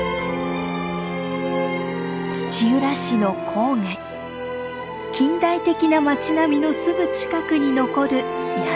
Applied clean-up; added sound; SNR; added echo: none; none; none; none.